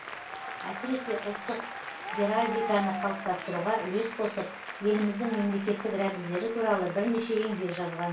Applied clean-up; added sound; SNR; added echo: none; Applause; 8 dB; reverberation time 0.3 s.